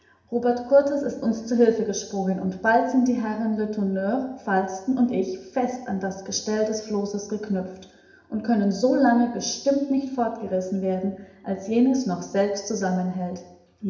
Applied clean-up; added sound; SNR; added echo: none; none; none; reverberation time 0.8 s.